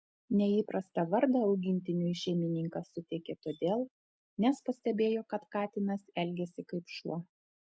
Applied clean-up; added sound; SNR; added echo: none; none; none; none.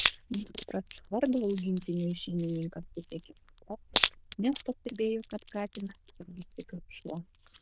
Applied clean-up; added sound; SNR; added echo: neural diffusion model UNIVERSE++.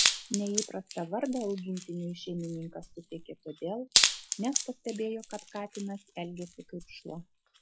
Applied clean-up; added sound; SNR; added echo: classical method log-MMSE.